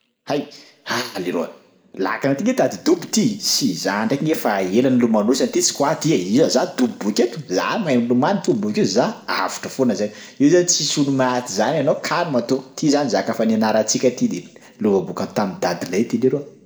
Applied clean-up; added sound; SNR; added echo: none; none; none; reverberation time 0.9 s.